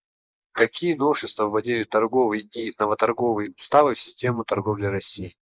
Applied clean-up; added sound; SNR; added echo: neural mask model Resemble Enhance denoiser.